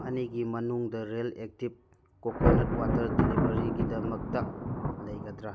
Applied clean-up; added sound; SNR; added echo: none; Thunder; -4 dB; none.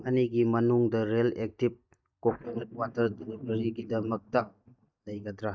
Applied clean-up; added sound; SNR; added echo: neural mask model DeepFilterNet 3.